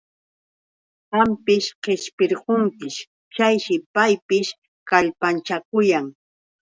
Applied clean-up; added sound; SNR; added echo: none; none; none; none.